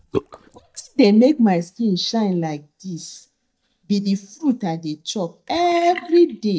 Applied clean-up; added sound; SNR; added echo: neural mask model DeepFilterNet 3.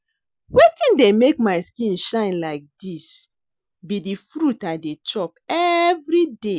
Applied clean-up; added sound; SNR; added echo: none; none; none; none.